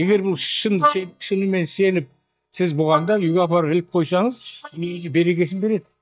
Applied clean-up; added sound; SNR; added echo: neural mask model DeepFilterNet 3.